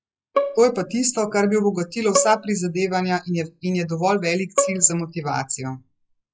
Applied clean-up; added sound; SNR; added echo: classical method log-MMSE.